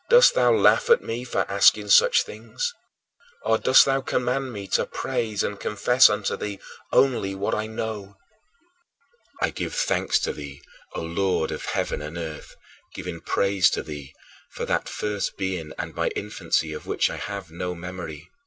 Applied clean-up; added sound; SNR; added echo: none; none; none; none.